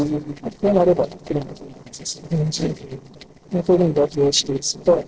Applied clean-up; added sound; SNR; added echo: neural separator model SepFormer DNS4.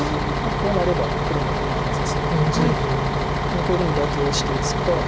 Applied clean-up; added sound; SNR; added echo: none; Bus; -3 dB; none.